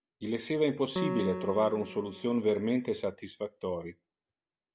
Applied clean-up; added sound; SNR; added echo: none; Piano; 9 dB; none.